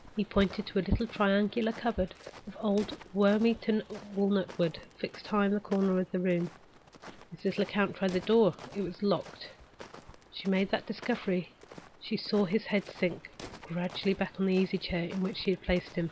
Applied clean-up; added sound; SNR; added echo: none; Walk, footsteps; 19 dB; none.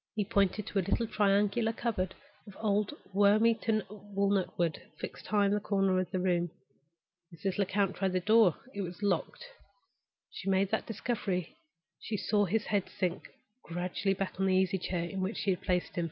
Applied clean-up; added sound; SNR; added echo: none; none; none; none.